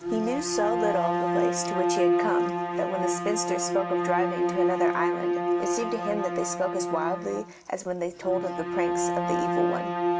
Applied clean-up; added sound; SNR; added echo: none; Bowed string instrument; -3 dB; none.